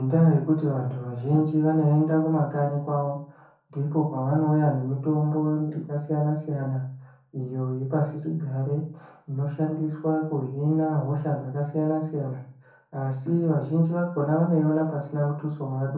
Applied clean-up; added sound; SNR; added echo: none; none; none; reverberation time 0.5 s.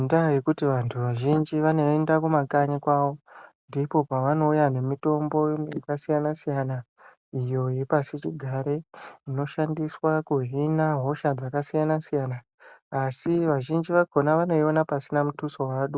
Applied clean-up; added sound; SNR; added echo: none; none; none; none.